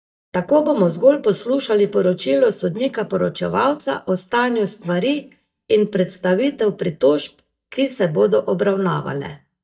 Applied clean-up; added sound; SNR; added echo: neural mask model DeepFilterNet 3.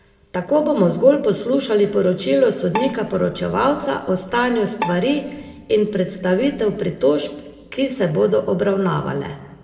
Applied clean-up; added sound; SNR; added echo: none; Bowed string instrument; 14 dB; reverberation time 1.3 s.